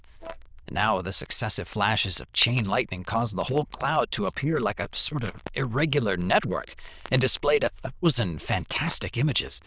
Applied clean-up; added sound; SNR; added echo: neural diffusion model UNIVERSE++.